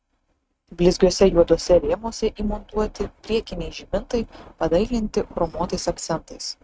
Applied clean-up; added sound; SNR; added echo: neural mask model RNNoise.